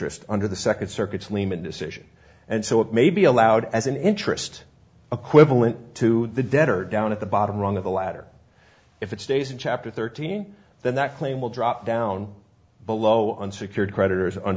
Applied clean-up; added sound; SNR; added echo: none; none; none; none.